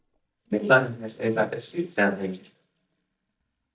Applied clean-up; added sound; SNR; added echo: neural mask model DeepFilterNet 3.